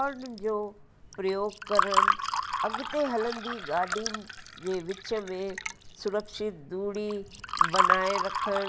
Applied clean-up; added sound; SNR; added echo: none; Fill (with liquid) / Water; -1 dB; none.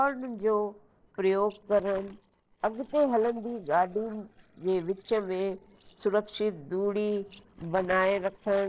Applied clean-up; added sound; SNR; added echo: neural separator model SepFormer DNS4.